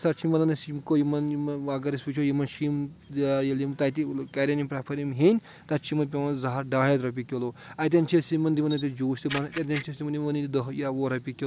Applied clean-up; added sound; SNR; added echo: none; Camera; 13 dB; none.